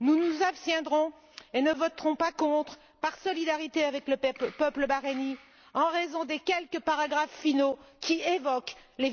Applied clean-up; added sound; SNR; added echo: none; none; none; none.